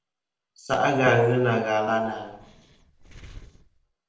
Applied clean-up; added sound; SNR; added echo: neural separator model SepFormer DNS4.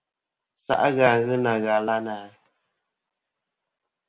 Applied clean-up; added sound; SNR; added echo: none; none; none; none.